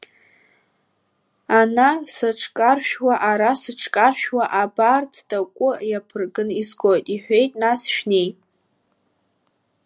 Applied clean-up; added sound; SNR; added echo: none; none; none; none.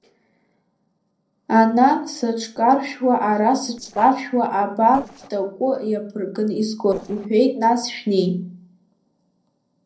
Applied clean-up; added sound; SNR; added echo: neural separator model SepFormer DNS4.